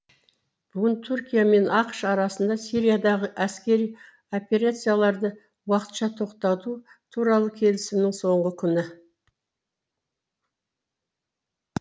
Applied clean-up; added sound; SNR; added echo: none; none; none; none.